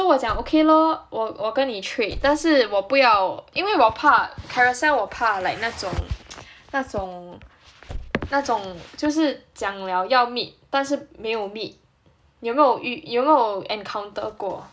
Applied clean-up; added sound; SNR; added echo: none; Slam / Car; 16 dB; none.